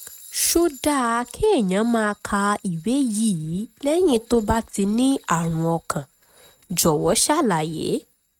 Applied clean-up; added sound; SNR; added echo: neural mask model RNNoise.